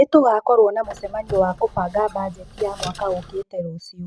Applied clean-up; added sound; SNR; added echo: none; Squeak; 17 dB; none.